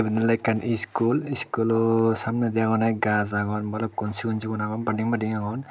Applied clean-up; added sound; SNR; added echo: none; none; none; none.